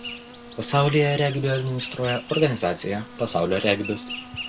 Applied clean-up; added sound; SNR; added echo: none; Insect; 14 dB; none.